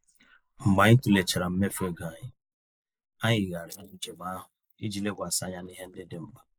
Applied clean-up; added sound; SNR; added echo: neural mask model Resemble Enhance denoiser.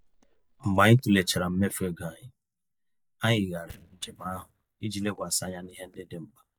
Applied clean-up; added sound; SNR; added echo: neural mask model DeepFilterNet 3.